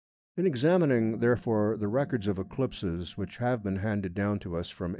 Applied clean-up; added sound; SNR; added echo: neural mask model DeepFilterNet 3.